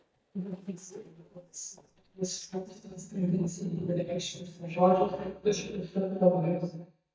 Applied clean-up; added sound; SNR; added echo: neural mask model DeepFilterNet 3.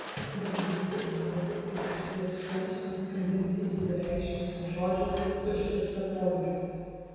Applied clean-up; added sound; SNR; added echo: none; Crushing; 9 dB; reverberation time 2.2 s.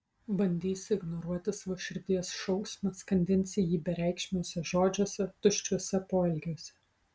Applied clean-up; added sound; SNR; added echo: none; none; none; none.